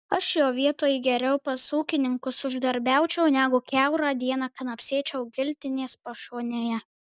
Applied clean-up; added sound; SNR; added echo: none; none; none; none.